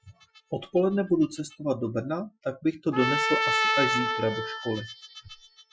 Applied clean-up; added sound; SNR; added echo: classical method Wiener filter.